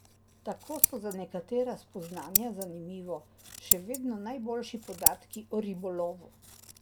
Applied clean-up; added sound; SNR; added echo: none; Scissors; -2 dB; none.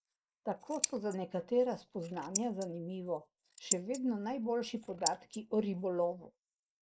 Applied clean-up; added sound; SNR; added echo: neural mask model Resemble Enhance denoiser.